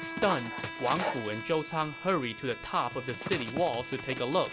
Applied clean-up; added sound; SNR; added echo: none; Dog + Bowed string instrument; 7 dB; none.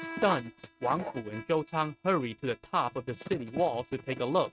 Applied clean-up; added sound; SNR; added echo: neural mask model RNNoise.